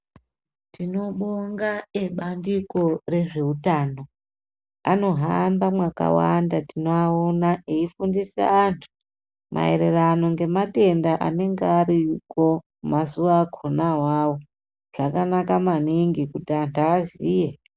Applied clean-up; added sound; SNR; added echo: none; none; none; none.